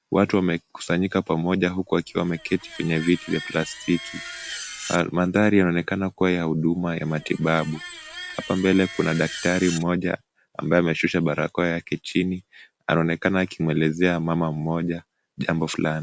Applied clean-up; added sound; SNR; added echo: none; Screech; 15 dB; none.